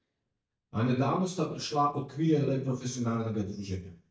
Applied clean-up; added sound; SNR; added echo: neural mask model DeepFilterNet 3.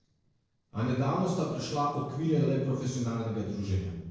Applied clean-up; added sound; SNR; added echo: neural separator model SepFormer DNS4.